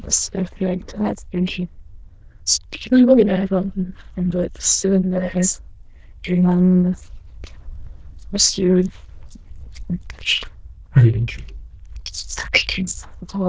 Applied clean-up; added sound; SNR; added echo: neural diffusion model UNIVERSE++.